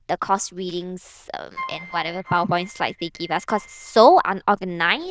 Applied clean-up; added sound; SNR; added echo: neural diffusion model UNIVERSE++.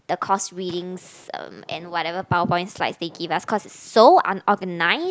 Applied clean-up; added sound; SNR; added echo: none; none; none; none.